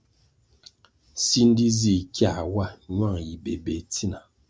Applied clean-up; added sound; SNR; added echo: none; none; none; none.